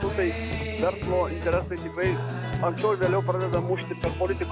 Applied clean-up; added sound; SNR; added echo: none; Guitar; 3 dB; none.